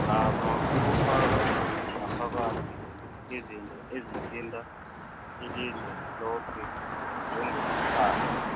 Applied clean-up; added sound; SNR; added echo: none; Car passing by; -5 dB; none.